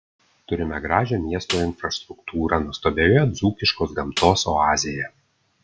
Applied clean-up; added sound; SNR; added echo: none; Snare drum; 13 dB; none.